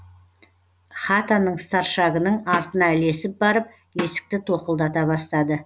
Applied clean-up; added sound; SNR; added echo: none; Drum; 14 dB; none.